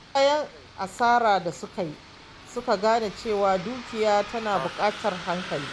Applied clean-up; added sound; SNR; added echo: none; Bus; 14 dB; none.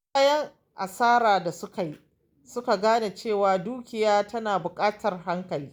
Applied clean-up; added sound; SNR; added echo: none; none; none; none.